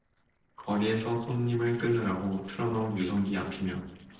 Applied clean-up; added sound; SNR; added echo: neural separator model SepFormer DNS4.